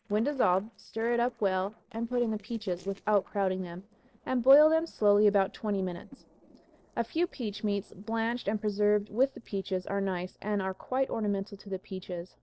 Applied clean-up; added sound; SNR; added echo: neural separator model SepFormer DNS4.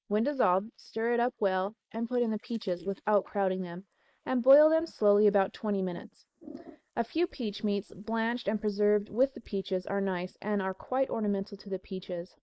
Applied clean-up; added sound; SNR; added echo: neural mask model Resemble Enhance denoiser.